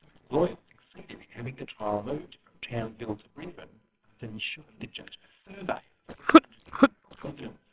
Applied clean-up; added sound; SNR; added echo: neural separator model SepFormer WHAMR!.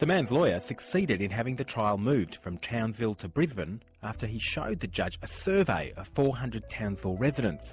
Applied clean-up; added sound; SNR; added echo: none; none; none; none.